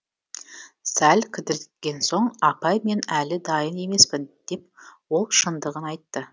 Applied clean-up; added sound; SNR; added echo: none; none; none; none.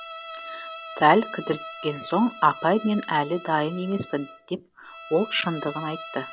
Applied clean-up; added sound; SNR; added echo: none; Bowed string instrument; 15 dB; none.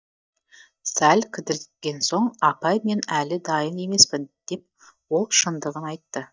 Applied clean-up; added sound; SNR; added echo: neural mask model DeepFilterNet 3.